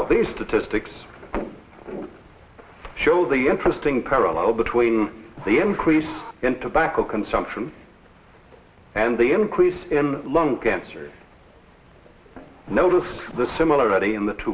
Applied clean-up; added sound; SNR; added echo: none; Scratching (performance technique); 18 dB; none.